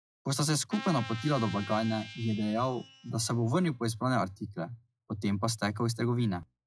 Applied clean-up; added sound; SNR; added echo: classical method log-MMSE.